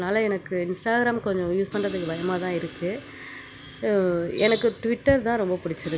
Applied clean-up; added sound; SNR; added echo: none; Crash cymbal; 18 dB; none.